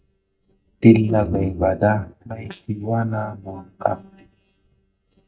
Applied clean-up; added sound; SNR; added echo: neural mask model DeepFilterNet 3.